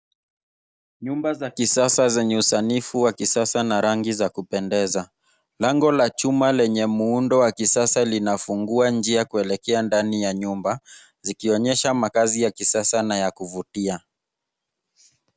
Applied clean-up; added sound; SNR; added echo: none; none; none; none.